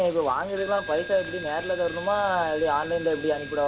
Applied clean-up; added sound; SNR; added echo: none; Coin (dropping); 11 dB; none.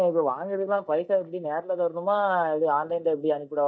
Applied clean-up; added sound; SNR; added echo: neural mask model DeepFilterNet 3.